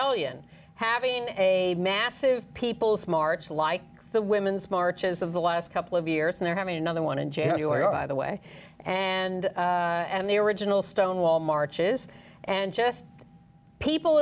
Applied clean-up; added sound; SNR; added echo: none; none; none; none.